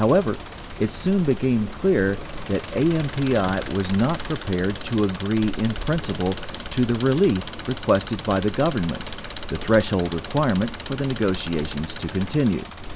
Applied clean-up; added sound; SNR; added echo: none; Insect + Engine; 10 dB; none.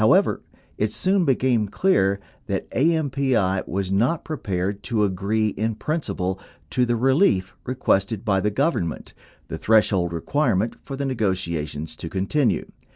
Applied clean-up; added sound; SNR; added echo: none; none; none; none.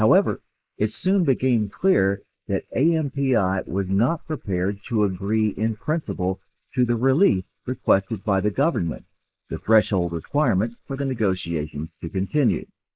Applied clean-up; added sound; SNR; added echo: neural mask model Resemble Enhance denoiser.